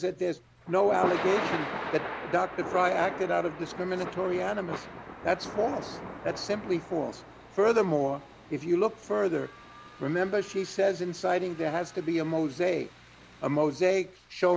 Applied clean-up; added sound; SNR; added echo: none; Thunder / Rain; 11 dB; none.